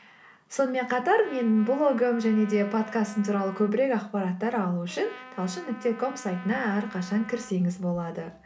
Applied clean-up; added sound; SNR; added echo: none; Trumpet; 19 dB; none.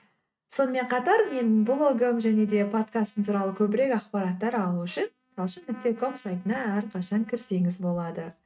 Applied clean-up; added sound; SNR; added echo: neural mask model RNNoise.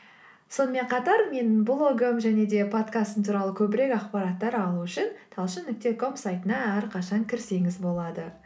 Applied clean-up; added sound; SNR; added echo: none; none; none; none.